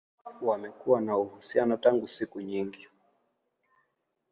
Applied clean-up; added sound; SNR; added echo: none; none; none; none.